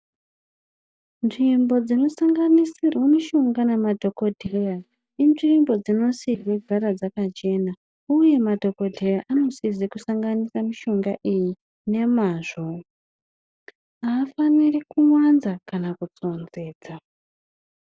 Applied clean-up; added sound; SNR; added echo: neural mask model DeepFilterNet 3.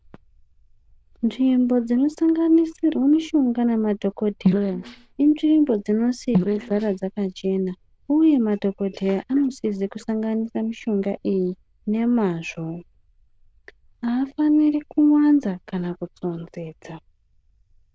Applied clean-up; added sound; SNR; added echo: neural diffusion model UNIVERSE++.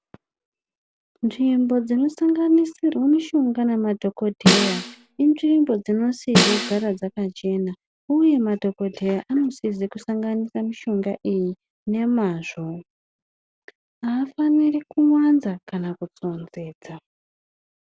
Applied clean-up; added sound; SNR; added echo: none; Snare drum; -1 dB; none.